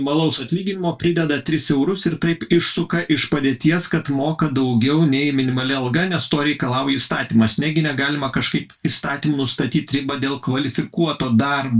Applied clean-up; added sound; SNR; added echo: neural mask model DeepFilterNet 3.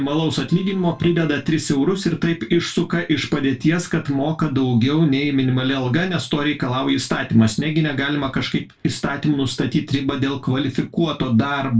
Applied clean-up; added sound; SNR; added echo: neural separator model SepFormer DNS4.